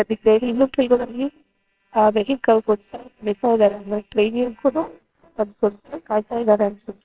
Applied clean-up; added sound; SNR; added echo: neural separator model SepFormer WHAMR!.